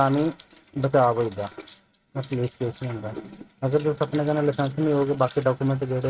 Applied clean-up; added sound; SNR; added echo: neural mask model RNNoise.